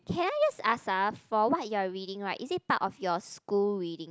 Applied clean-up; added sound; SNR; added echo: none; none; none; none.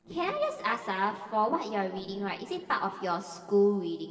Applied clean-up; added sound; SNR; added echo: neural separator model SepFormer DNS4.